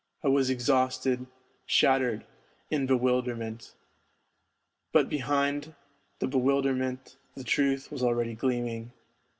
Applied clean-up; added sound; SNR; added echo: none; none; none; none.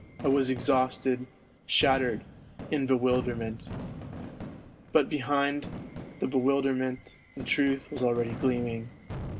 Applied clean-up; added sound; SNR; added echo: none; Fireworks; 12 dB; none.